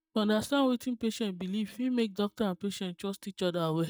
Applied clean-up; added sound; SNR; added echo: neural mask model DeepFilterNet 3.